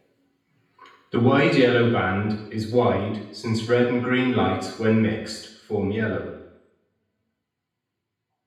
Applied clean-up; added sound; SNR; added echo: none; none; none; reverberation time 0.9 s.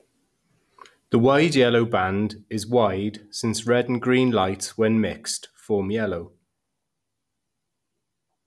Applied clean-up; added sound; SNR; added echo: none; none; none; none.